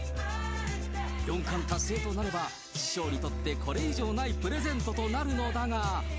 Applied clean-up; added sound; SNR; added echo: none; Musical instrument; 0 dB; none.